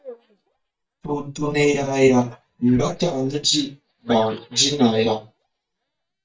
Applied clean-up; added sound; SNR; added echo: neural mask model DeepFilterNet 3.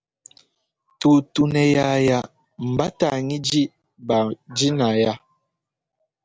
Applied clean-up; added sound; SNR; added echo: none; none; none; none.